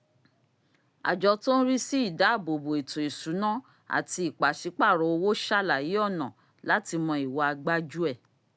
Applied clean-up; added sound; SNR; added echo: none; none; none; none.